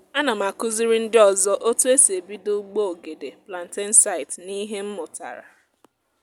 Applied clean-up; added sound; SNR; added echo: none; none; none; none.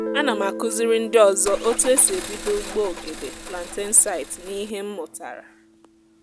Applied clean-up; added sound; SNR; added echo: none; Car + Guitar; 11 dB; none.